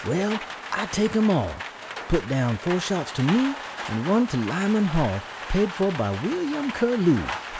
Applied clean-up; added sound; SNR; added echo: none; Rain; 11 dB; none.